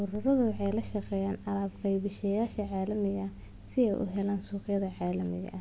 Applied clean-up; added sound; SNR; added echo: none; none; none; none.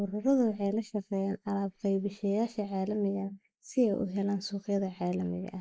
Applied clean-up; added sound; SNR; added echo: neural mask model Resemble Enhance denoiser.